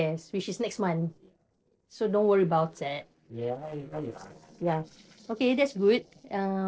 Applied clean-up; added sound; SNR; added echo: neural separator model SepFormer DNS4.